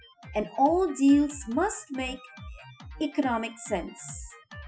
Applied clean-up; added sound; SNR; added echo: classical method Wiener filter.